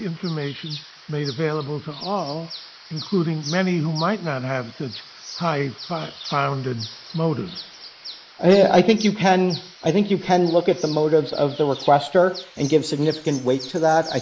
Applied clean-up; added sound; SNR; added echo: neural mask model Resemble Enhance denoiser.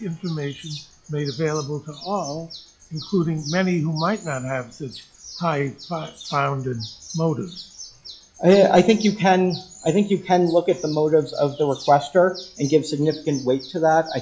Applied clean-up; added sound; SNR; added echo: classical method log-MMSE.